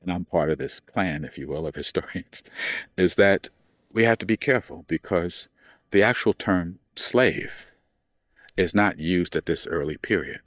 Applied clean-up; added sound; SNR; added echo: neural mask model DeepFilterNet 3.